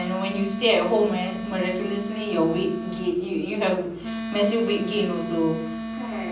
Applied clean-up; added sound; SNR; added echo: none; Wind instrument, woodwind instrument; 7 dB; reverberation time 0.6 s.